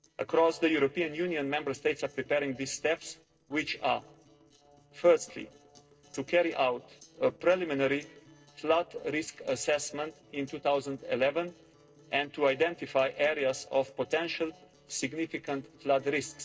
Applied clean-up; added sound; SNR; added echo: neural separator model SepFormer DNS4.